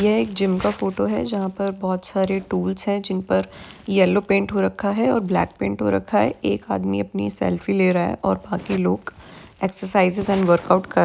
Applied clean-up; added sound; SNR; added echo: none; none; none; none.